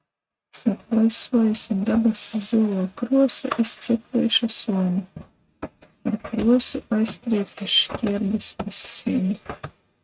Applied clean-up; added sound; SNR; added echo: neural mask model RNNoise.